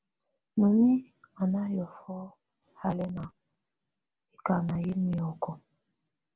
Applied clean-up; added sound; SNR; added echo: none; none; none; none.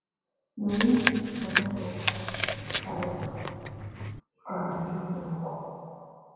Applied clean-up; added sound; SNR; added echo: none; Chewing, mastication; 0 dB; reverberation time 2.2 s.